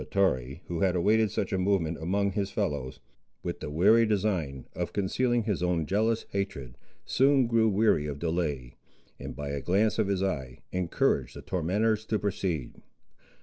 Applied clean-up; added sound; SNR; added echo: none; none; none; none.